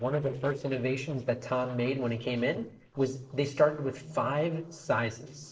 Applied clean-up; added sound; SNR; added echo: neural separator model SepFormer DNS4.